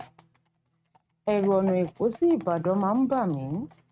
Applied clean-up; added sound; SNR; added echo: neural mask model RNNoise.